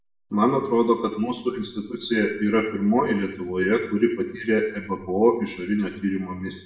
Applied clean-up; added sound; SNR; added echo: none; none; none; reverberation time 0.7 s.